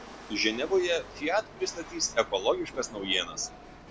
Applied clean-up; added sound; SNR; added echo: none; Rattle / Chatter / Hiss / Engine / Mechanisms; 15 dB; none.